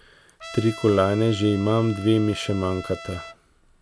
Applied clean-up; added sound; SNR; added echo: none; Trumpet; 16 dB; none.